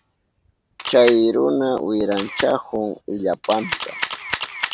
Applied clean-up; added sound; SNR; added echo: none; Camera; 8 dB; none.